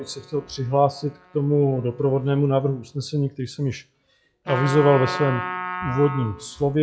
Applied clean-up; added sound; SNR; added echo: classical method log-MMSE.